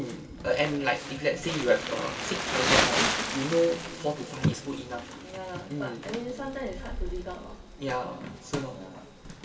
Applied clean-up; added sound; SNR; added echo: none; Crumpling, crinkling; 2 dB; reverberation time 2.4 s.